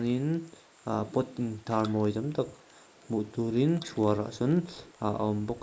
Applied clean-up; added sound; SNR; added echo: neural mask model Resemble Enhance denoiser.